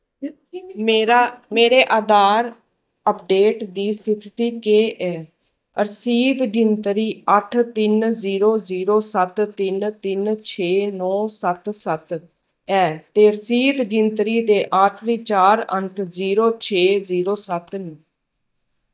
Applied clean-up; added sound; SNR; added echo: neural mask model DeepFilterNet 3.